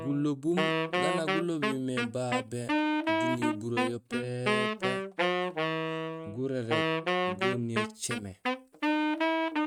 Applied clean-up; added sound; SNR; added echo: neural mask model RNNoise.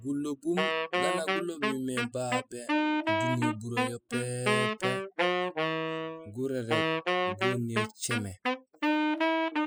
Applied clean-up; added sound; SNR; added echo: classical method spectral subtraction.